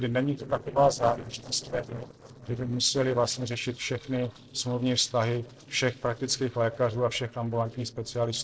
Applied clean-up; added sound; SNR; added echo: neural separator model SepFormer DNS4.